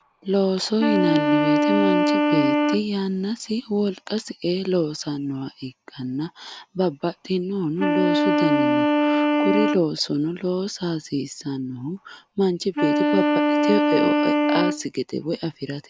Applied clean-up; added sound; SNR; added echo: none; Wind instrument, woodwind instrument; -3 dB; none.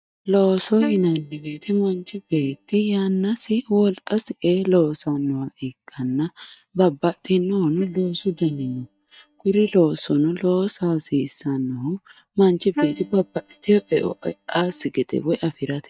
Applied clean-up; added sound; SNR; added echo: neural mask model DeepFilterNet 3.